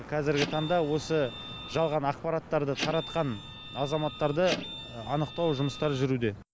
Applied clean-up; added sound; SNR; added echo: none; Printer; 10 dB; none.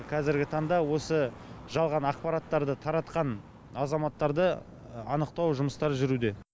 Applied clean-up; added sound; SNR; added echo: none; none; none; none.